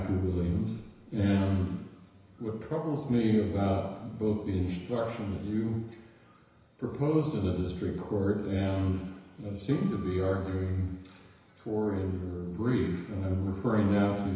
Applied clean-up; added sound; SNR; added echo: none; Organ; 15 dB; reverberation time 1.0 s.